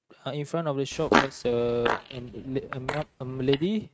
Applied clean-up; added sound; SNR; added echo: neural mask model RNNoise.